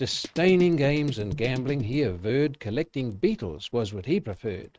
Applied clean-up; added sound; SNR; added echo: neural mask model RNNoise.